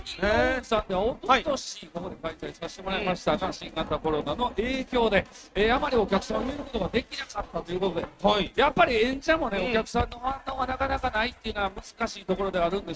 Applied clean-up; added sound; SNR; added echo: neural mask model RNNoise.